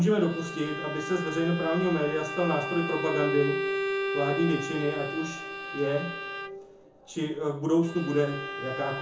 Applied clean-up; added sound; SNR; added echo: none; Bowed string instrument; 5 dB; reverberation time 0.6 s.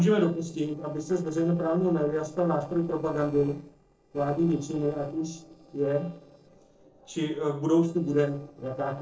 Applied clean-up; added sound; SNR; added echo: neural separator model SepFormer DNS4.